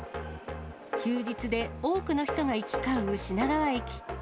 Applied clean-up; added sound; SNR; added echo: none; none; none; none.